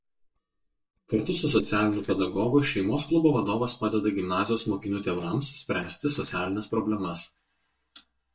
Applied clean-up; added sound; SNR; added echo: neural mask model DeepFilterNet 3.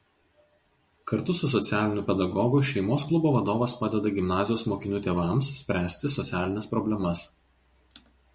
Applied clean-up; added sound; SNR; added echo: none; none; none; none.